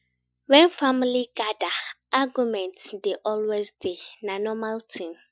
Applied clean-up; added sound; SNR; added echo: classical method Wiener filter.